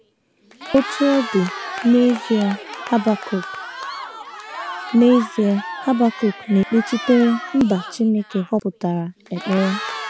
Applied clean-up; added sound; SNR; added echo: none; Cheering; 12 dB; none.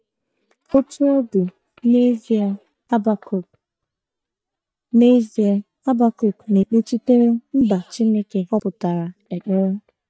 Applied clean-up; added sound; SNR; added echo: neural mask model DeepFilterNet 3.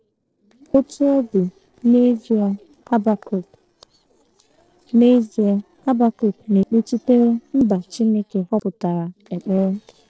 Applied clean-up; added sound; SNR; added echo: neural separator model SepFormer DNS4.